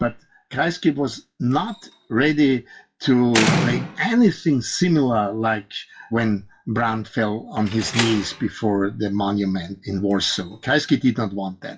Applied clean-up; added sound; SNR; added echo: classical method WPE with log-MMSE.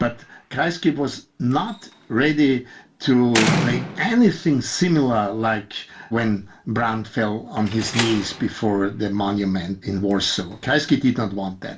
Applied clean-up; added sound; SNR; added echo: none; Slam; 11 dB; reverberation time 0.2 s.